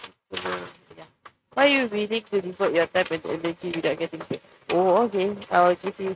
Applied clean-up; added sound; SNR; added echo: neural mask model RNNoise.